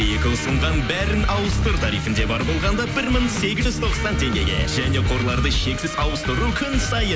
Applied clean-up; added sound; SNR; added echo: none; none; none; none.